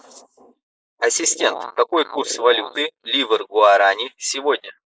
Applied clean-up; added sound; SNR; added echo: neural mask model Resemble Enhance denoiser.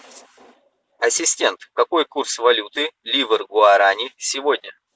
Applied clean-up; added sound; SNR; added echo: none; none; none; none.